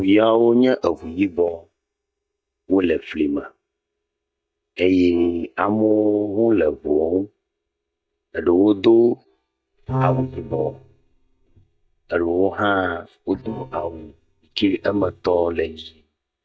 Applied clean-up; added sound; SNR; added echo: neural mask model DeepFilterNet 3.